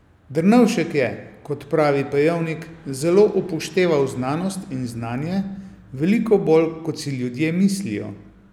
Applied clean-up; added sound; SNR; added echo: none; none; none; none.